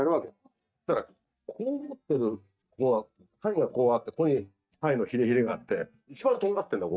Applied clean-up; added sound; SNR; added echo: neural mask model DeepFilterNet 3.